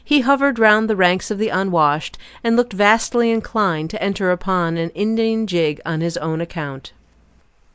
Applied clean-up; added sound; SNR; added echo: none; none; none; none.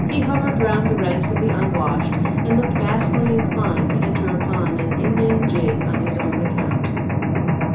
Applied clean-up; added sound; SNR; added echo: none; Mechanisms; -5 dB; reverberation time 0.7 s.